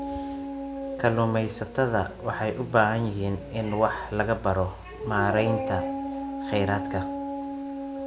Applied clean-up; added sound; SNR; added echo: none; Dog; 7 dB; reverberation time 0.5 s.